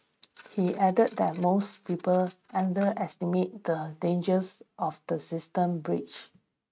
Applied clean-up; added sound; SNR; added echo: neural mask model RNNoise.